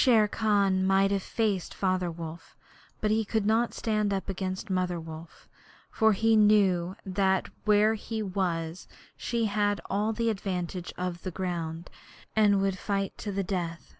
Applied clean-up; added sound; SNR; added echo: none; none; none; none.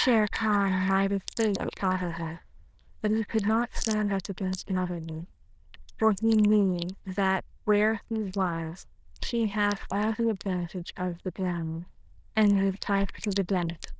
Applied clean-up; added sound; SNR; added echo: neural diffusion model UNIVERSE++.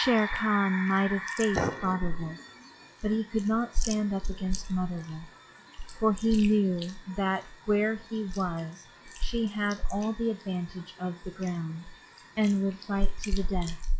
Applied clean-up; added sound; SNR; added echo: classical method log-MMSE.